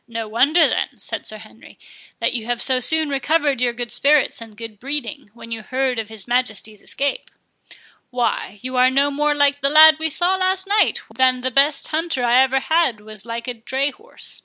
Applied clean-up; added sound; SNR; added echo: none; none; none; none.